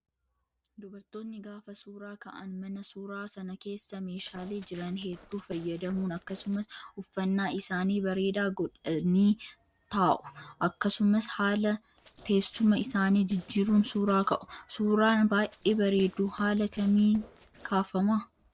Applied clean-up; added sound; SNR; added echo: neural separator model SepFormer DNS4.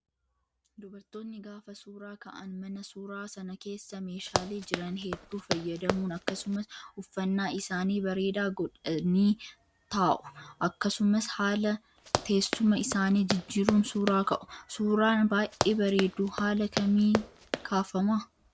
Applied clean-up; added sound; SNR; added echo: none; Run; 6 dB; none.